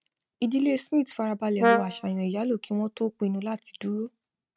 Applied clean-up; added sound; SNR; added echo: neural mask model RNNoise.